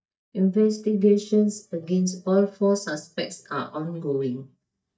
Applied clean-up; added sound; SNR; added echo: neural mask model DeepFilterNet 3.